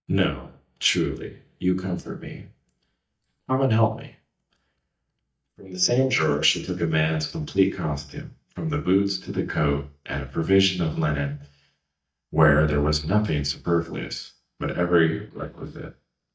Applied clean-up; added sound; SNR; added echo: neural mask model DeepFilterNet 3.